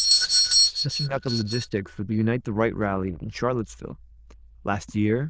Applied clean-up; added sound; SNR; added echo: neural diffusion model UNIVERSE++.